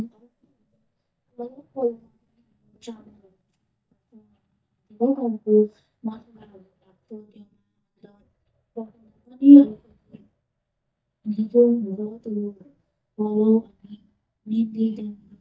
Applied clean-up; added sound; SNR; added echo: neural mask model DeepFilterNet 3.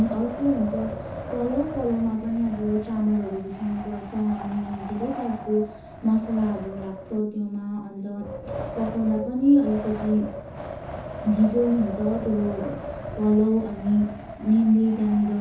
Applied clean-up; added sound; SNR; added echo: none; Wind; 11 dB; reverberation time 0.9 s.